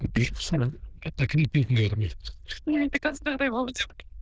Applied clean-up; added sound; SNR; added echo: neural diffusion model UNIVERSE++.